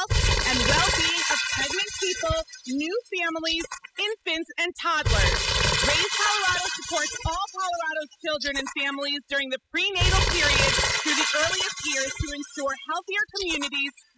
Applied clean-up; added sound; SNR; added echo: classical method spectral subtraction.